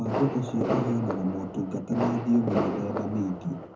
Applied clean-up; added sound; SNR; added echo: none; Fireworks; 3 dB; reverberation time 0.3 s.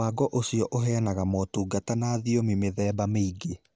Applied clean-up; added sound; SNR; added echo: none; none; none; none.